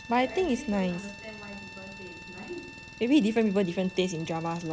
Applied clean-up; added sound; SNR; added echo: none; Engine + Bowed string instrument; 16 dB; none.